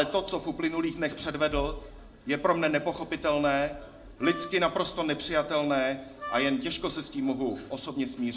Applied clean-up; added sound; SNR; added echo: none; Wind instrument, woodwind instrument; 12 dB; reverberation time 0.3 s.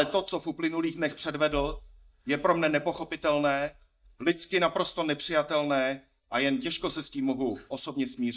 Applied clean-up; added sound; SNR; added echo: neural mask model DeepFilterNet 3.